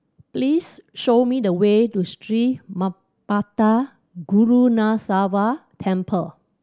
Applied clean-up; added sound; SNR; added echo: none; none; none; none.